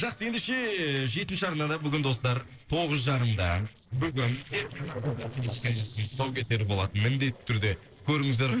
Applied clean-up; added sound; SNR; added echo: neural separator model SepFormer DNS4.